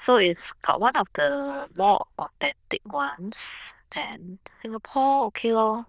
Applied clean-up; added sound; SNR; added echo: neural diffusion model UNIVERSE++.